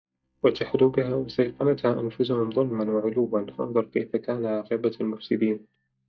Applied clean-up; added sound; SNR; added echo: neural mask model DeepFilterNet 3.